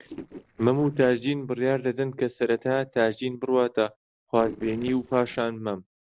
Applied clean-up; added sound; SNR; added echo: neural separator model SepFormer DNS4.